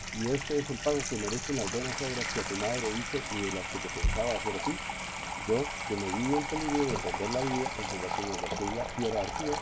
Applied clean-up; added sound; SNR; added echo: none; Sink (filling or washing) / Water tap, faucet; 1 dB; none.